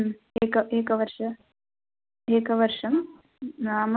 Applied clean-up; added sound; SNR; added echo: none; none; none; none.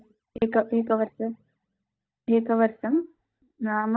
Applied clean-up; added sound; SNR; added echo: neural mask model DeepFilterNet 3.